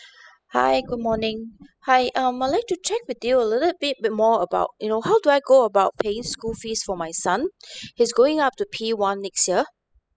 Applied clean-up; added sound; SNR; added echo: classical method spectral subtraction.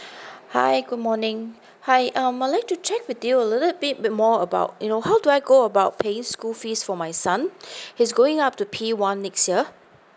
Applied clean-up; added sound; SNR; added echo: none; none; none; none.